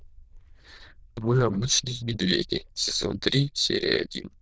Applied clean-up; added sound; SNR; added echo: neural diffusion model UNIVERSE++.